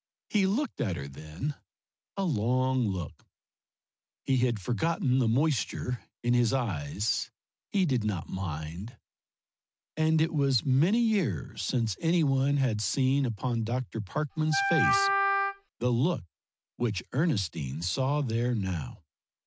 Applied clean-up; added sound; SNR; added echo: none; Wind instrument, woodwind instrument; -1 dB; none.